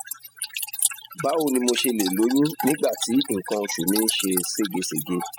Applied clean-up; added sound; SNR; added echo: classical method spectral subtraction.